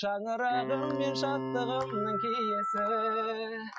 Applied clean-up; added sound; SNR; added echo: classical method Wiener filter.